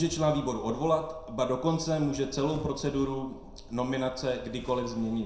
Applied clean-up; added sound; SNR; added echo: none; Zipper (clothing); 17 dB; reverberation time 0.6 s.